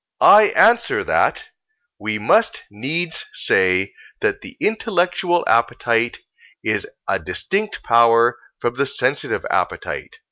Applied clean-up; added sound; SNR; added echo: none; none; none; none.